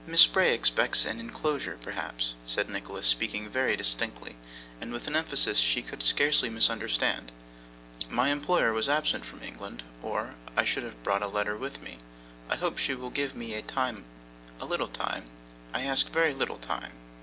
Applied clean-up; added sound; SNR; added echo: none; none; none; none.